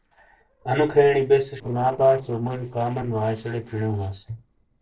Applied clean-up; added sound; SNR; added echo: neural separator model SepFormer DNS4.